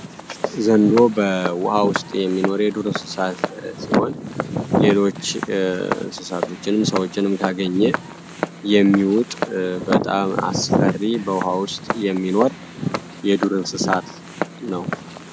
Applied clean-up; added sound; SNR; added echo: none; Walk, footsteps; 5 dB; none.